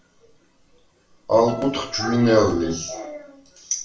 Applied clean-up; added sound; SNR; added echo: none; Keyboard (musical); 16 dB; reverberation time 0.3 s.